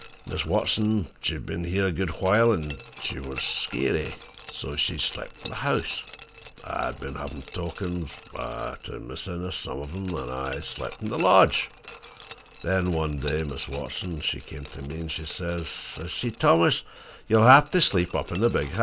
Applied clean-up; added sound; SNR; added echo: none; Glass; 19 dB; none.